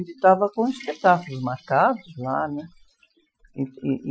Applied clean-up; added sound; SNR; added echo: classical method Wiener filter.